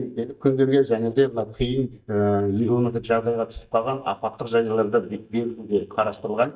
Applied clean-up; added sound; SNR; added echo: neural mask model DeepFilterNet 3.